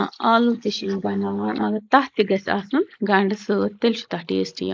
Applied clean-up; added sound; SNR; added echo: neural mask model Resemble Enhance denoiser.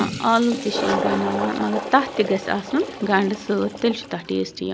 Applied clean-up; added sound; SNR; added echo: none; Toilet flush; 7 dB; none.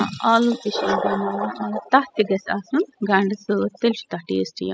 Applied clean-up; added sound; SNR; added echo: classical method spectral subtraction.